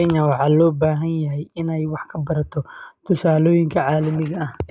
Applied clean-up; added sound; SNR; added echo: none; none; none; none.